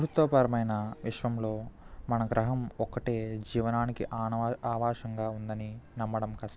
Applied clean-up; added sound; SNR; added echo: none; none; none; none.